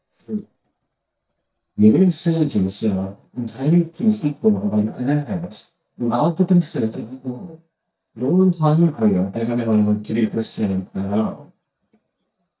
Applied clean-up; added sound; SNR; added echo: neural mask model DeepFilterNet 3.